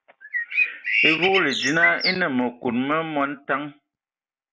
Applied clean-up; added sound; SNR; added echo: none; Bird; -2 dB; none.